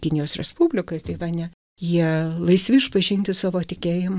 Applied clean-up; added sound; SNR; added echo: none; none; none; none.